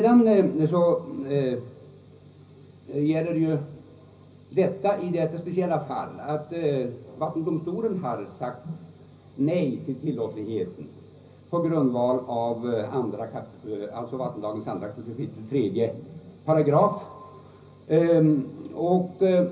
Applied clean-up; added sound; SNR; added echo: none; none; none; reverberation time 0.5 s.